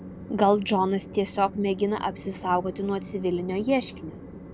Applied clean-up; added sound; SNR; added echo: none; Train; 14 dB; none.